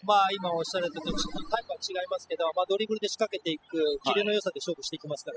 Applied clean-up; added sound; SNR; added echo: classical method spectral subtraction.